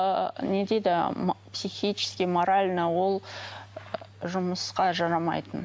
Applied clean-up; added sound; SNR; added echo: none; none; none; none.